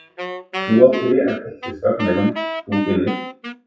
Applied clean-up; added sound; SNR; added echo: classical method WPE with log-MMSE.